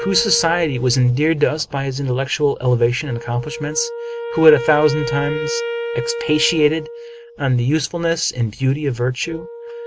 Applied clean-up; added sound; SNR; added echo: none; Wind instrument, woodwind instrument; 10 dB; none.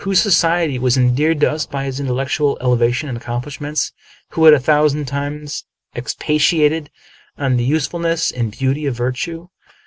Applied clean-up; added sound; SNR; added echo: none; none; none; none.